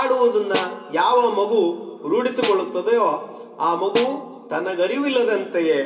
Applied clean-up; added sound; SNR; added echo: none; Snare drum; 11 dB; reverberation time 2.1 s.